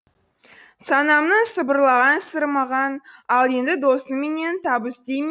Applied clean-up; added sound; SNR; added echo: none; none; none; none.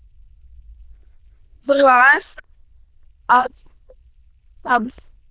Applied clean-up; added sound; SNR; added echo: neural diffusion model UNIVERSE++.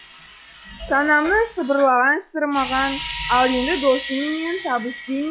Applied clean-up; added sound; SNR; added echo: classical method log-MMSE.